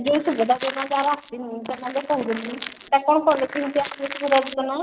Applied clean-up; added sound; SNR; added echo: neural mask model RNNoise.